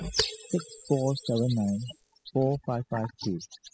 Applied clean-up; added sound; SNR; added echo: classical method spectral subtraction.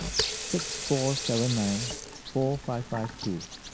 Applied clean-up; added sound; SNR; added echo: none; Bird vocalization, bird call, bird song + Sink (filling or washing) / Water tap, faucet; 4 dB; none.